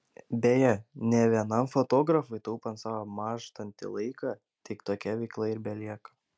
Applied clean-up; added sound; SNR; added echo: none; none; none; none.